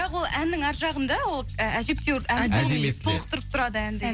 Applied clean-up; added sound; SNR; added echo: none; none; none; none.